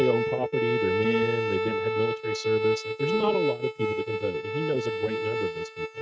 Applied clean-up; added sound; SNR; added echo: neural mask model RNNoise.